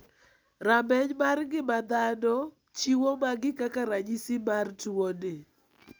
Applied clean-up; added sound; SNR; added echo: none; none; none; none.